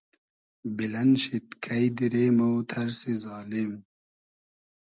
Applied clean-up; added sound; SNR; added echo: none; none; none; none.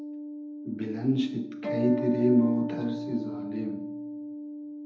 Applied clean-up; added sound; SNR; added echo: none; Acoustic guitar; 6 dB; reverberation time 0.7 s.